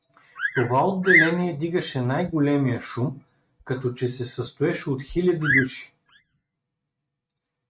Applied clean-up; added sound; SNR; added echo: neural mask model RNNoise.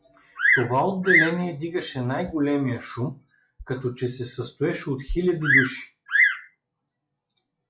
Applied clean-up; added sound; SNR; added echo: classical method log-MMSE.